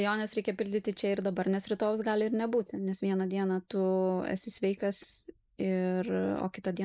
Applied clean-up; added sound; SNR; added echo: neural mask model Resemble Enhance denoiser.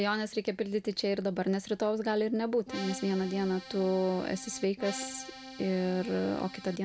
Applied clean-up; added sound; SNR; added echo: none; Accordion; 13 dB; none.